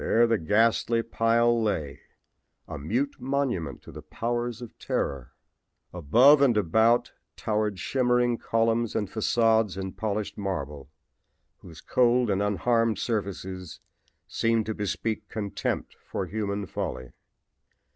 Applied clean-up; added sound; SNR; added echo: none; none; none; none.